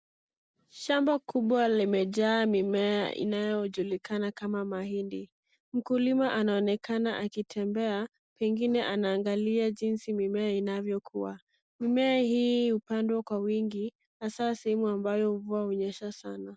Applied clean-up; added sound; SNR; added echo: none; none; none; none.